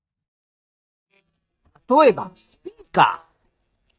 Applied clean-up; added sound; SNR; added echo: neural mask model DeepFilterNet 3.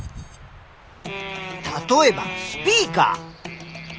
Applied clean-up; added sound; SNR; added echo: none; Stream / Chirp, tweet / Wind; 20 dB; none.